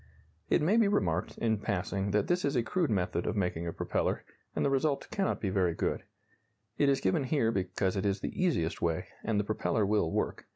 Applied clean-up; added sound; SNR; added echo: none; none; none; none.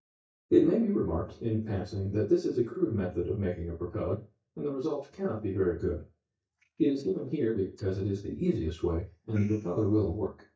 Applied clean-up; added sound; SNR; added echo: neural mask model DeepFilterNet 3.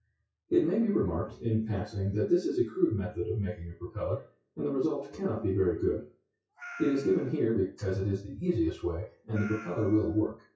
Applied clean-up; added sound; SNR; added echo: classical method WPE with log-MMSE.